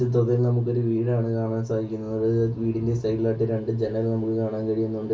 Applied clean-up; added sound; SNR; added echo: none; none; none; reverberation time 0.2 s.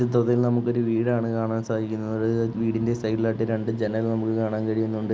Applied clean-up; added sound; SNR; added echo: none; none; none; none.